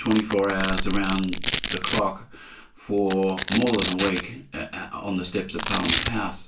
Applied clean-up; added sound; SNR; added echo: none; Domestic sounds, home sounds; 0 dB; reverberation time 0.3 s.